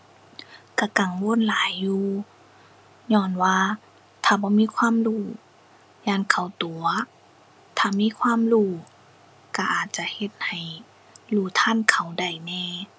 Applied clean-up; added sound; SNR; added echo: none; none; none; none.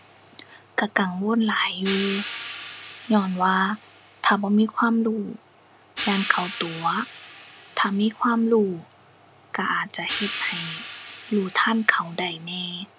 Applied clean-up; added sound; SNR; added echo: none; Hi-hat; 9 dB; none.